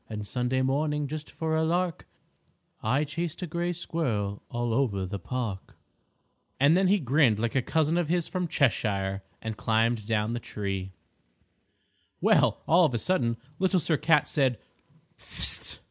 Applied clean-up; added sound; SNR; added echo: none; none; none; none.